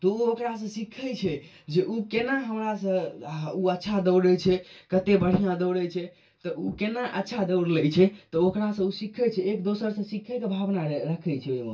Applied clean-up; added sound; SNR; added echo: none; none; none; reverberation time 0.2 s.